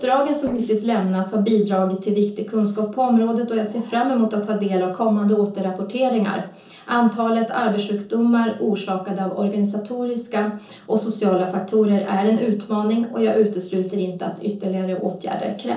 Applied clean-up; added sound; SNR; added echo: neural separator model SepFormer DNS4.